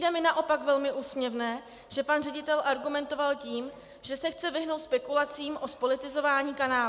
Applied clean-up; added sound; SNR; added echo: none; none; none; none.